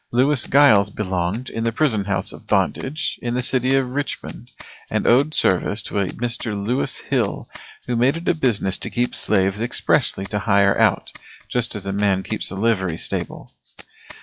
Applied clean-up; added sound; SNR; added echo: classical method log-MMSE.